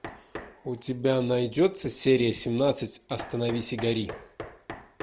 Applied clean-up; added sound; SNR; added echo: none; Knock; 18 dB; none.